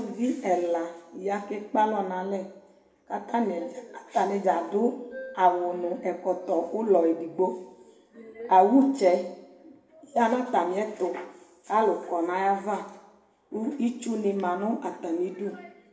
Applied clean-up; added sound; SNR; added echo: none; Keyboard (musical); 20 dB; reverberation time 0.9 s.